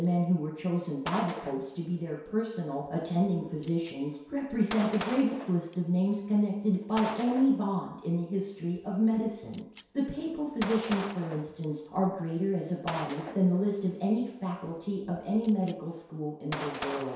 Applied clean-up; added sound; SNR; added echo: none; Gunshot, gunfire; 14 dB; reverberation time 0.7 s.